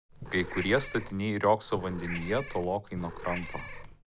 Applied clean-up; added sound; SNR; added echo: none; Meow / Purr; 10 dB; none.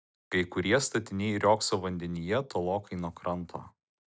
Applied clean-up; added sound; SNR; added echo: none; none; none; none.